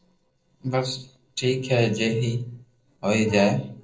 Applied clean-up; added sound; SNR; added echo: neural separator model SepFormer DNS4.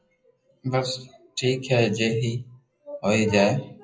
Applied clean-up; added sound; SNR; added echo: classical method WPE with log-MMSE.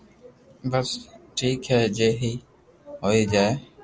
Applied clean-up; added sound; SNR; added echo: none; none; none; none.